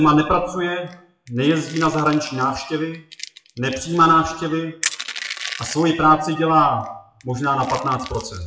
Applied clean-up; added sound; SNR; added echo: classical method WPE with log-MMSE.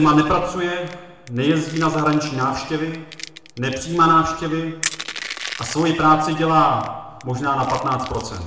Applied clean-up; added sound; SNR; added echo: none; Crushing; 16 dB; reverberation time 0.9 s.